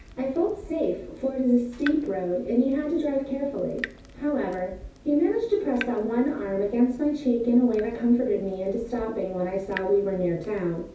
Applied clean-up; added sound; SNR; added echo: none; Drip / Water tap, faucet; 18 dB; reverberation time 0.6 s.